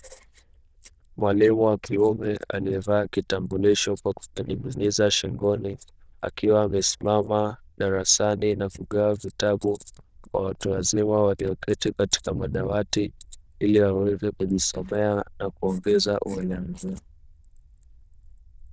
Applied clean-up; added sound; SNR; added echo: neural diffusion model UNIVERSE++.